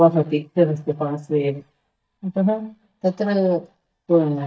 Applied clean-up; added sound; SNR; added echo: neural mask model DeepFilterNet 3.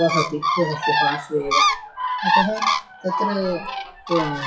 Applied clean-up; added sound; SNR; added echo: classical method WPE with log-MMSE.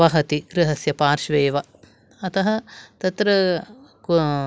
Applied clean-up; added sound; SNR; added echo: none; none; none; none.